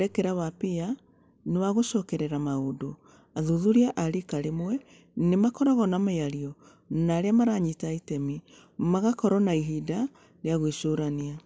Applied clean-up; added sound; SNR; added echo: none; none; none; none.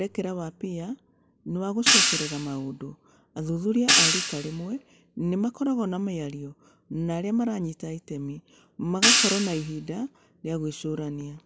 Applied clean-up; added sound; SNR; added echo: none; Hi-hat; -4 dB; none.